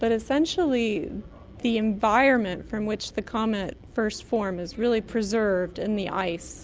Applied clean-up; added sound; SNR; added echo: none; none; none; none.